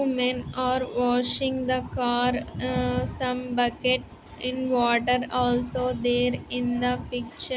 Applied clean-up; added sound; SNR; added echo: none; none; none; none.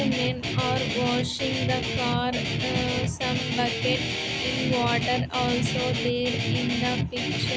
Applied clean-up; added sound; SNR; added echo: none; Guitar; -1 dB; none.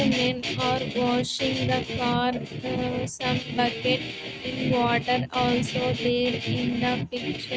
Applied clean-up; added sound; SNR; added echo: neural mask model RNNoise.